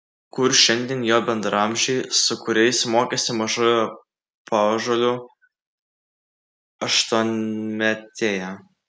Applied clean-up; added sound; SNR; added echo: none; none; none; none.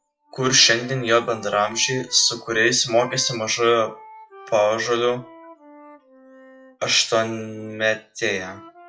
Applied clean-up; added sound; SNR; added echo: classical method WPE with log-MMSE.